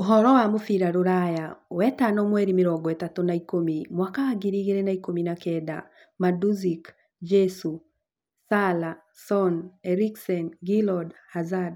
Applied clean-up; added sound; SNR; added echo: none; none; none; none.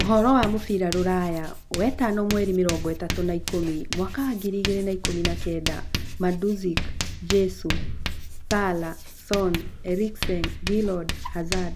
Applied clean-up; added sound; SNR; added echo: none; Writing; 4 dB; none.